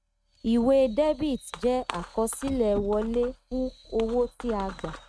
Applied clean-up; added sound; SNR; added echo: neural mask model RNNoise.